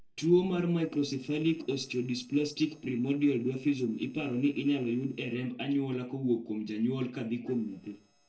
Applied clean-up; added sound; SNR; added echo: neural separator model SepFormer DNS4.